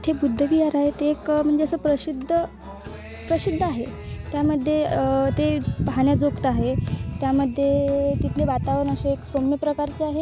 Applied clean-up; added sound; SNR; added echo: none; Guitar; 15 dB; none.